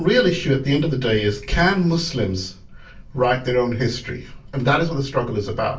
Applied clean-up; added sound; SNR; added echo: none; none; none; reverberation time 0.3 s.